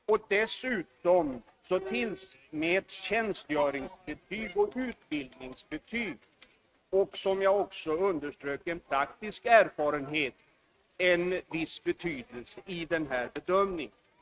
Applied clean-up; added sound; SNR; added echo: neural mask model RNNoise.